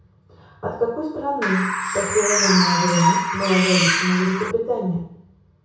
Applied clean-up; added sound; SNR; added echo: none; Bird; -1 dB; reverberation time 0.6 s.